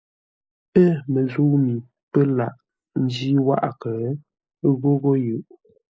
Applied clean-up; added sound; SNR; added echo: neural mask model Resemble Enhance denoiser.